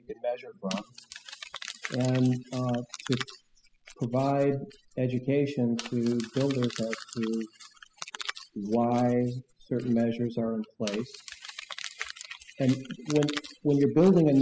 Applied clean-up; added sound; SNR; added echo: classical method spectral subtraction.